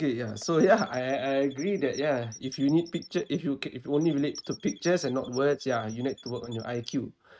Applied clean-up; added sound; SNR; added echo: neural mask model RNNoise.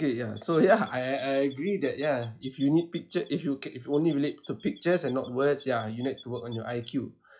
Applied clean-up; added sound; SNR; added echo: classical method log-MMSE.